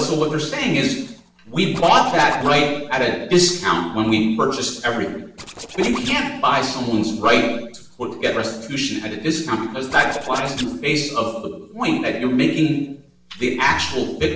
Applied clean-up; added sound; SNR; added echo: neural separator model SepFormer DNS4.